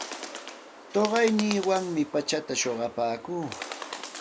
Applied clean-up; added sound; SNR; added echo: none; Bird; 11 dB; none.